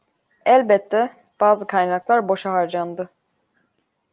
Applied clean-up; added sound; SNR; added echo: none; none; none; none.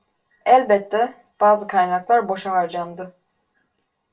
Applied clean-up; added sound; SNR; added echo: none; none; none; reverberation time 0.2 s.